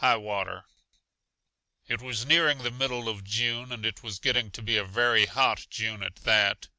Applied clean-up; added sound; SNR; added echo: none; none; none; none.